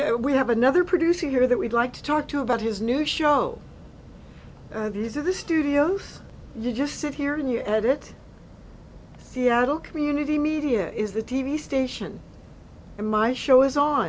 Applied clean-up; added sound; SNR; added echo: none; none; none; none.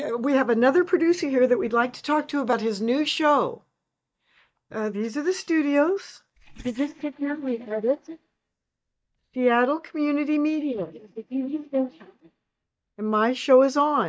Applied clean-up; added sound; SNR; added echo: neural mask model DeepFilterNet 3.